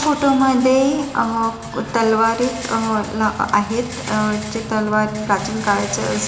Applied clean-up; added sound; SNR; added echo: none; Rattle; 16 dB; reverberation time 0.8 s.